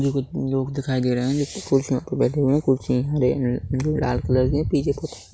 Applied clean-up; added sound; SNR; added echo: none; none; none; none.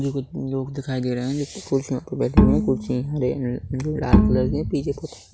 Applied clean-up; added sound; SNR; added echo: none; Bowed string instrument; -3 dB; none.